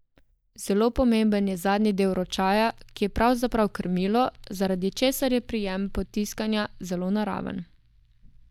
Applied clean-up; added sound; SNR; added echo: neural mask model DeepFilterNet 3.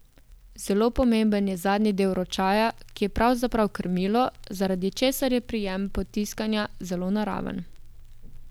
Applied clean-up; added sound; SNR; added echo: none; Crackle; 18 dB; none.